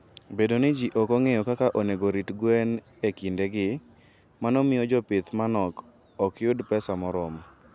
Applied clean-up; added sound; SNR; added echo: none; none; none; none.